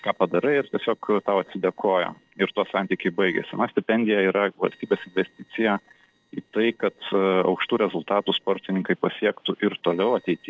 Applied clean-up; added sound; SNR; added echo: neural separator model SepFormer DNS4.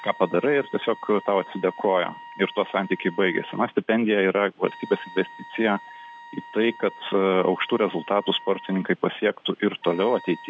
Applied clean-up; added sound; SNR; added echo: none; Wind instrument, woodwind instrument; 19 dB; none.